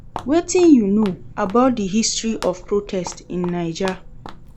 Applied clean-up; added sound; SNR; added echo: none; Walk, footsteps; 16 dB; none.